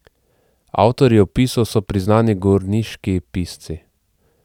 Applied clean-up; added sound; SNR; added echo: none; none; none; none.